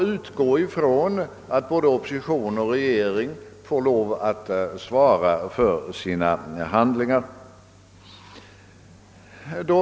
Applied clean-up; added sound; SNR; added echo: none; none; none; none.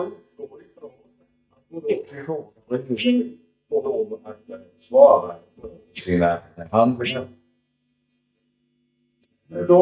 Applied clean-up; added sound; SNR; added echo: neural mask model DeepFilterNet 3.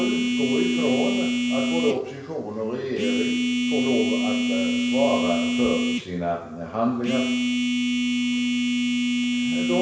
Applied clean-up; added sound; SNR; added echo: none; Telephone; -4 dB; reverberation time 0.7 s.